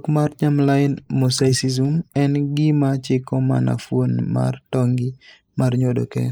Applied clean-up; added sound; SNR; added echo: neural mask model Resemble Enhance denoiser.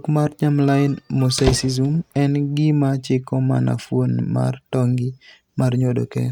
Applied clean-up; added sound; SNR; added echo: neural mask model RNNoise.